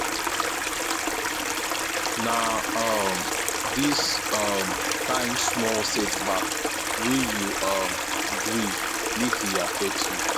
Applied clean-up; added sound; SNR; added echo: none; Stream; -3 dB; none.